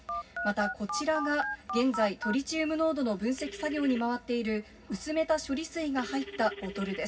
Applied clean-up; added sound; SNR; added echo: none; Telephone; 10 dB; reverberation time 0.4 s.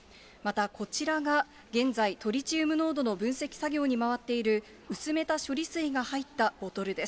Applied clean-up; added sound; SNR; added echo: none; none; none; none.